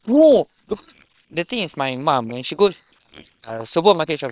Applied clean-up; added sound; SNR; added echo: neural separator model SepFormer WHAM!.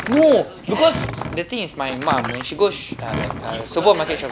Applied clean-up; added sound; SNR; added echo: none; Door; 11 dB; none.